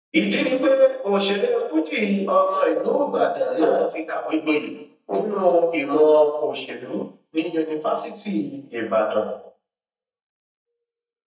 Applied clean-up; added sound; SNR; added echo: neural mask model DeepFilterNet 3.